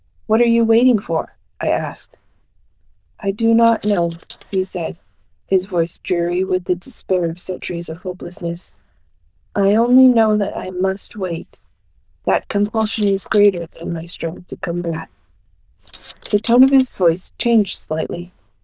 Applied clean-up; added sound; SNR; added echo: neural diffusion model UNIVERSE++.